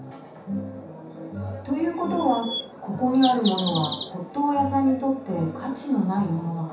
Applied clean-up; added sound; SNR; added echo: none; Bird vocalization, bird call, bird song; 1 dB; reverberation time 0.7 s.